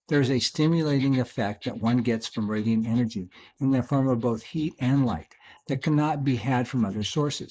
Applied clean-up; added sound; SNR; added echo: neural mask model Resemble Enhance denoiser.